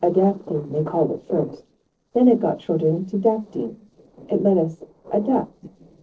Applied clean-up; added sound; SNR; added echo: neural separator model SepFormer DNS4.